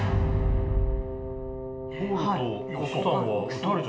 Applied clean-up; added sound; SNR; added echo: none; Wind instrument, woodwind instrument; 8 dB; reverberation time 0.9 s.